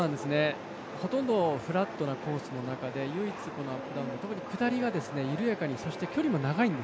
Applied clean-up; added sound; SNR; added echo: none; none; none; none.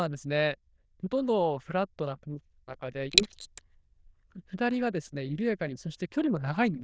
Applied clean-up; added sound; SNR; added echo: neural diffusion model UNIVERSE++.